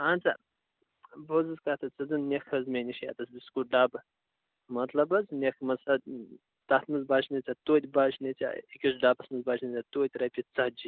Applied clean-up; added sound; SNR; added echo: none; none; none; none.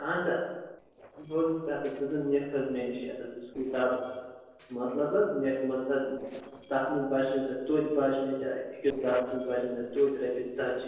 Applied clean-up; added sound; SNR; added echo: neural separator model SepFormer DNS4.